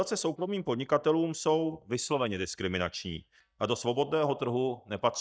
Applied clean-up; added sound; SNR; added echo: neural mask model DeepFilterNet 3.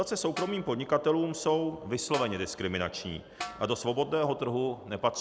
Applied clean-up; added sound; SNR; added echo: none; Snare drum; 14 dB; none.